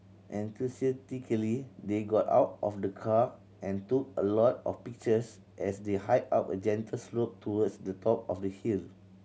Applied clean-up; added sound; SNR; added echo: none; none; none; none.